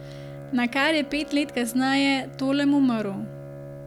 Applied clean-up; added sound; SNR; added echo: none; Bowed string instrument; 15 dB; none.